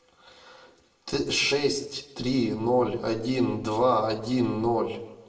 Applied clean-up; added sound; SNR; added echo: none; none; none; reverberation time 0.6 s.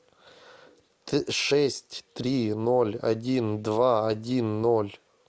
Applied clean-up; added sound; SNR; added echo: none; none; none; none.